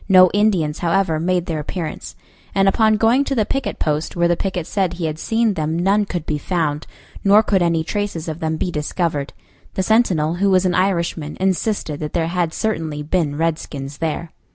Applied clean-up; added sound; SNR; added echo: none; none; none; none.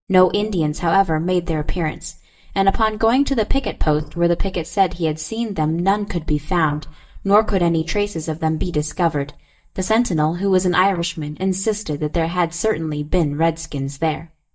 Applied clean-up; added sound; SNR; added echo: neural mask model DeepFilterNet 3.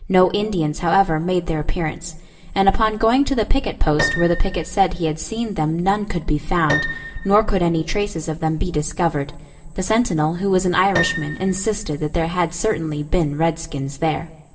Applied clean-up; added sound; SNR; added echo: none; Piano; 11 dB; reverberation time 2.6 s.